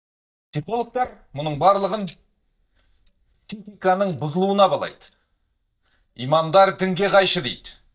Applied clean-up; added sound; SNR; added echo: neural mask model DeepFilterNet 3.